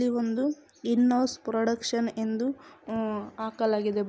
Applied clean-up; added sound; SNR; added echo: none; none; none; none.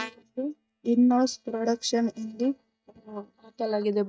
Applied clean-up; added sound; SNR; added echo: neural mask model DeepFilterNet 3.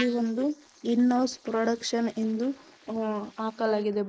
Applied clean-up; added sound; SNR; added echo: neural mask model Resemble Enhance denoiser.